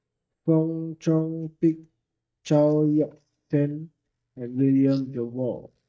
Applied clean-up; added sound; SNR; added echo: neural mask model DeepFilterNet 3.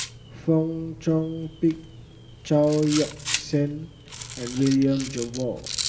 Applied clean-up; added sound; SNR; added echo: none; Rattle; 10 dB; reverberation time 1.3 s.